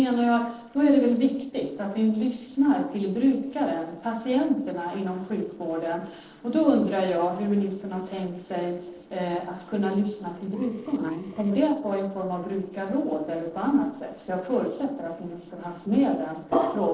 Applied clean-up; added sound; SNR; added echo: neural separator model SepFormer DNS4.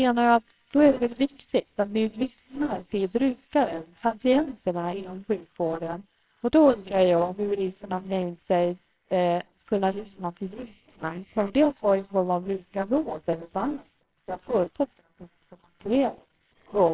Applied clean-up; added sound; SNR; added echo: neural separator model SepFormer WHAMR!.